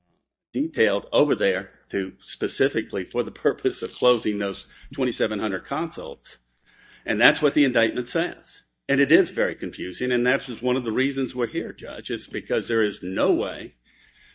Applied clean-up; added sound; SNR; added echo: neural mask model DeepFilterNet 3.